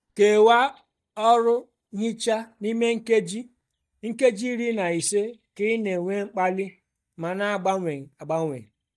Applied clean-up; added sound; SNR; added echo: neural mask model DeepFilterNet 3.